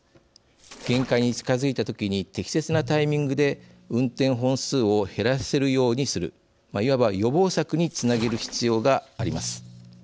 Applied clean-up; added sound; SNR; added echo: none; Drum + Splash, splatter; 17 dB; none.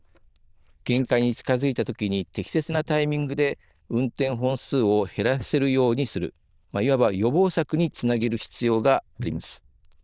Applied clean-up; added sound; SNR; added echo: neural diffusion model UNIVERSE++.